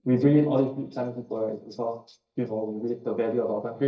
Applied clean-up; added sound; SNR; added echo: neural mask model DeepFilterNet 3.